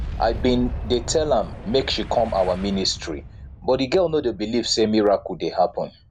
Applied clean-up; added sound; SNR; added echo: none; Boom; 11 dB; none.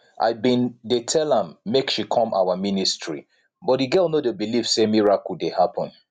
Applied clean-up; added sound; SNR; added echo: none; none; none; none.